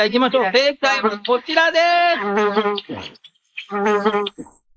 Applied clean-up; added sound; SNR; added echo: neural mask model Resemble Enhance denoiser.